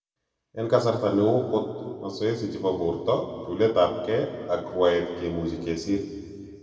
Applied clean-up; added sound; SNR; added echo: none; none; none; reverberation time 2.1 s.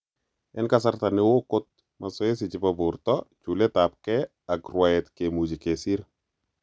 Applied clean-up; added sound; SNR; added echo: none; none; none; none.